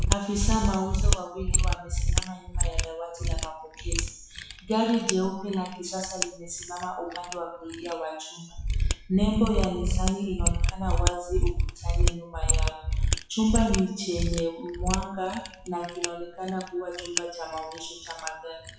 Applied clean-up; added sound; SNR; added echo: classical method WPE with log-MMSE.